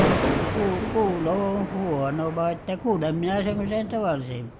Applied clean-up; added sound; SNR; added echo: none; Thunder; 3 dB; none.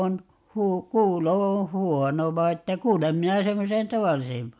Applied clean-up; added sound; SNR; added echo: none; none; none; none.